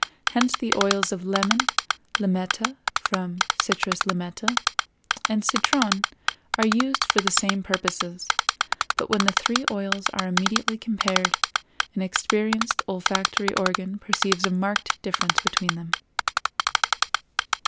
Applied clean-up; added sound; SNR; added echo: none; Typing; -2 dB; none.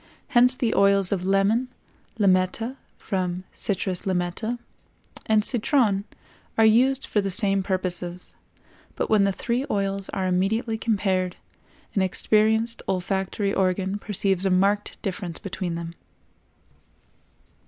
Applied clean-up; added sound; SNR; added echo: none; none; none; none.